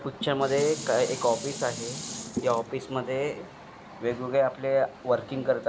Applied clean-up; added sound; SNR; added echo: none; Dishes, pots, and pans; 12 dB; none.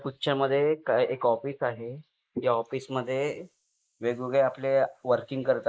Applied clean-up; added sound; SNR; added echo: neural mask model Resemble Enhance denoiser.